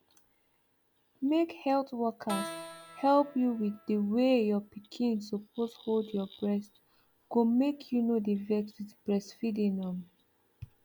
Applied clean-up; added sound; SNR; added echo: none; Keyboard (musical); 15 dB; none.